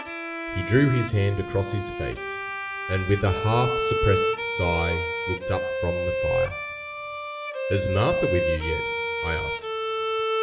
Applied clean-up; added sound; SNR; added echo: none; Bowed string instrument; 1 dB; reverberation time 1.8 s.